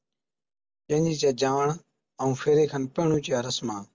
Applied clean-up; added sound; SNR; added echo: none; none; none; none.